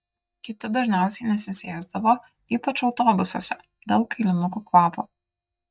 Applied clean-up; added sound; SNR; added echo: neural mask model DeepFilterNet 3.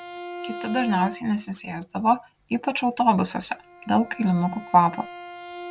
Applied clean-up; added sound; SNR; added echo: none; Bowed string instrument; 15 dB; none.